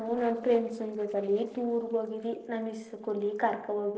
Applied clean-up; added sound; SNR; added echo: neural separator model SepFormer DNS4.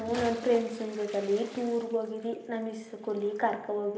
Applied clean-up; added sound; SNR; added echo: none; Bathtub (filling or washing) / Splash, splatter; 17 dB; reverberation time 0.8 s.